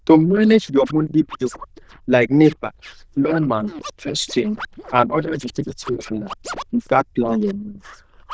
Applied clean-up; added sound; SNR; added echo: neural diffusion model UNIVERSE++.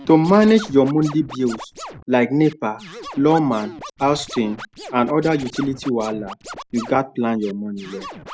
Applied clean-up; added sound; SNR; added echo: none; Scratching (performance technique); 17 dB; none.